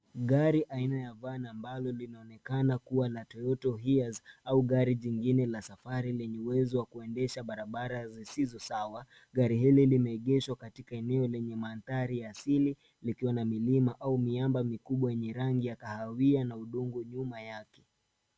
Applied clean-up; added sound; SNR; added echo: none; none; none; none.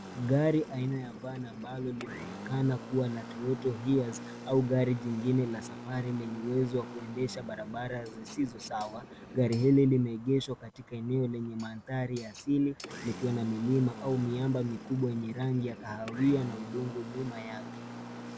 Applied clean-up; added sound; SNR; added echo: none; Engine; 13 dB; none.